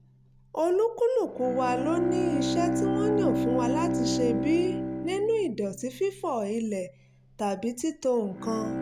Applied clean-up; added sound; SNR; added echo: none; Bowed string instrument; 2 dB; none.